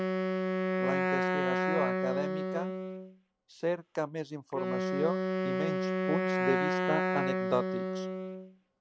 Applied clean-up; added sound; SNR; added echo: none; Wind instrument, woodwind instrument; -5 dB; none.